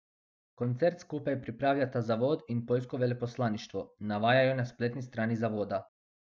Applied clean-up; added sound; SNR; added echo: neural mask model DeepFilterNet 3.